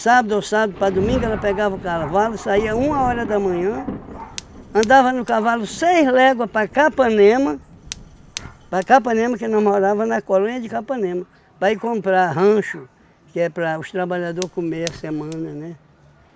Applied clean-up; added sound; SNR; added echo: none; Fire + Thunder; 16 dB; none.